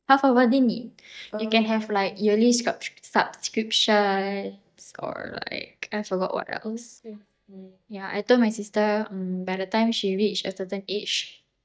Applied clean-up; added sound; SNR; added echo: neural mask model DeepFilterNet 3.